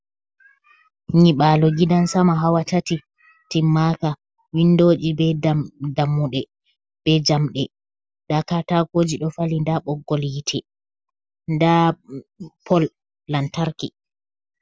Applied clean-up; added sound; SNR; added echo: none; none; none; none.